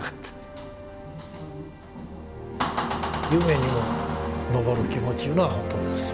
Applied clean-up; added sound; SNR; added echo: none; Door; 6 dB; none.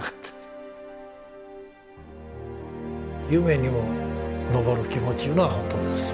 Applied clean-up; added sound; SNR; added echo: none; none; none; none.